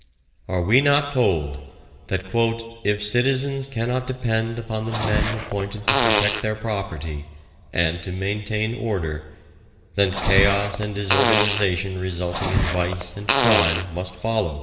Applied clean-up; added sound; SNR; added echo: none; Fart; -1 dB; reverberation time 2.4 s.